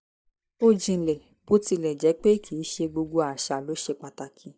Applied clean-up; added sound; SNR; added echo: neural mask model DeepFilterNet 3.